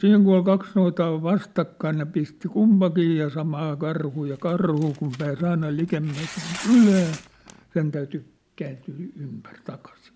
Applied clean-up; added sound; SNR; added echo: none; Tearing; 17 dB; none.